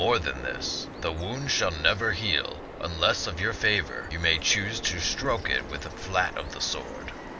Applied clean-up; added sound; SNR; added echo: none; Bird vocalization, bird call, bird song; 11 dB; none.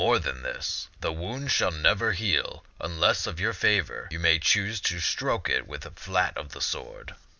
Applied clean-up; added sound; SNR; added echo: none; none; none; none.